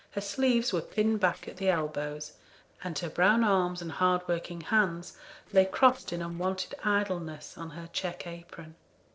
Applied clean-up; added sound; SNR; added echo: neural separator model SepFormer DNS4.